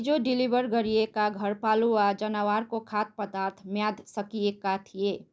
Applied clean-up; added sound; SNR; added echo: none; none; none; none.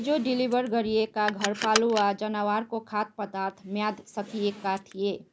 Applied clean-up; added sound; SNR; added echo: none; Car; 11 dB; none.